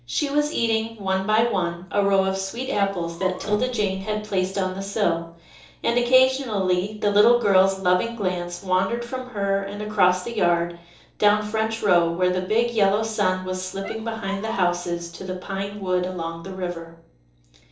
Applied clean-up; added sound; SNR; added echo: neural separator model SepFormer DNS4.